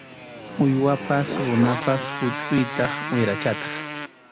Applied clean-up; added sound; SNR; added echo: none; Motorcycle; 7 dB; none.